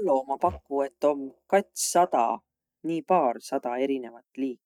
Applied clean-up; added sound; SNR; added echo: neural mask model DeepFilterNet 3.